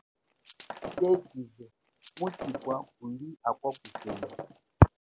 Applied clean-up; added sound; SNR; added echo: none; Shatter; 12 dB; none.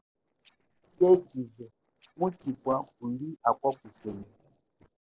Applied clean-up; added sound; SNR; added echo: neural separator model SepFormer DNS4.